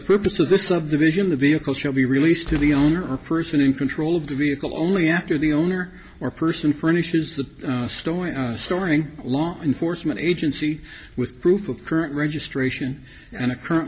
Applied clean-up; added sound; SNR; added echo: none; Boom; 14 dB; reverberation time 0.6 s.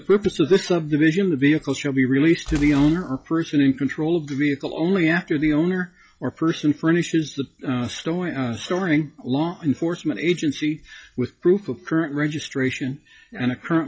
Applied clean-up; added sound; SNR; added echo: classical method WPE with log-MMSE.